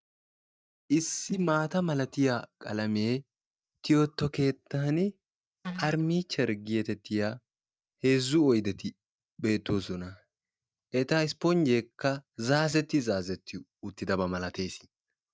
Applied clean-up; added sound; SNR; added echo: neural mask model DeepFilterNet 3.